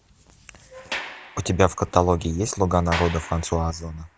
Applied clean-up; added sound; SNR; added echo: none; Sliding door; 13 dB; none.